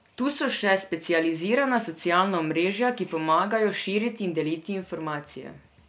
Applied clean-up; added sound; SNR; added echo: none; none; none; none.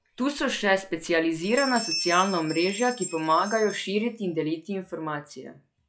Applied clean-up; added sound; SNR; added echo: classical method log-MMSE.